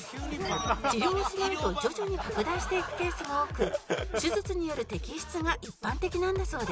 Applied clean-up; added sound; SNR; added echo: none; none; none; none.